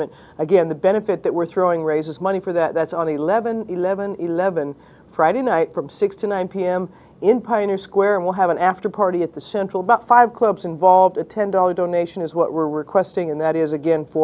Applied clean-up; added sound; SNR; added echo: none; none; none; none.